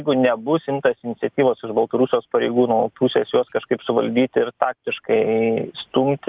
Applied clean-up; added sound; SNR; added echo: none; none; none; none.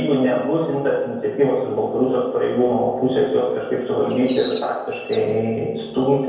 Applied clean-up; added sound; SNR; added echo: none; Bird; 19 dB; reverberation time 1.2 s.